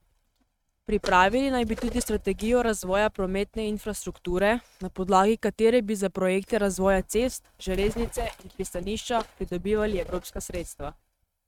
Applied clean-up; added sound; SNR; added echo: neural mask model RNNoise.